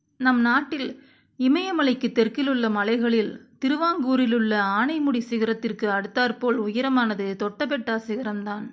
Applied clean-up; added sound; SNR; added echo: none; none; none; none.